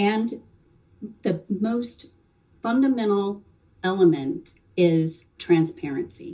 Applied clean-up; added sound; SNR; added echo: none; none; none; reverberation time 0.2 s.